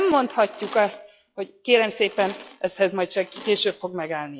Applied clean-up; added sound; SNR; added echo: classical method log-MMSE.